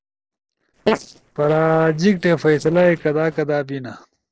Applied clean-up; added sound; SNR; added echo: neural separator model SepFormer DNS4.